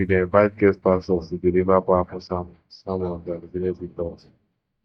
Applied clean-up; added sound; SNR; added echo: neural mask model DeepFilterNet 3.